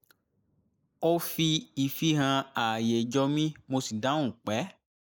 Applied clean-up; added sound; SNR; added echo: neural mask model Resemble Enhance denoiser.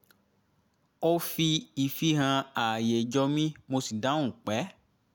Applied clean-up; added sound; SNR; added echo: none; none; none; none.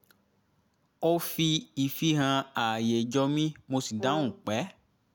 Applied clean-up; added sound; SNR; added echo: none; Brass instrument; 10 dB; none.